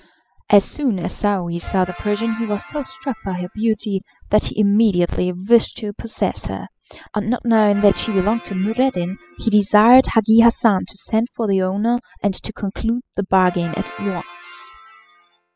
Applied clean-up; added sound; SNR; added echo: classical method spectral subtraction.